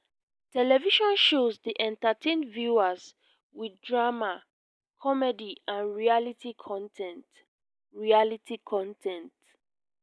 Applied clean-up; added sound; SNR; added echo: none; none; none; none.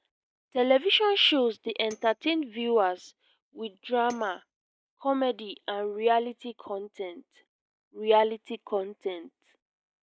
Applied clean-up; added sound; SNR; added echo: neural mask model RNNoise.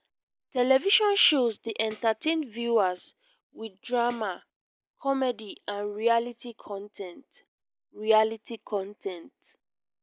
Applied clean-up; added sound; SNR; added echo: none; Tambourine; 15 dB; none.